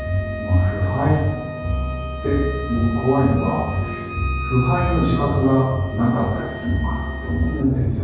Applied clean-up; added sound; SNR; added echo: none; Wind instrument, woodwind instrument; 12 dB; reverberation time 1.3 s.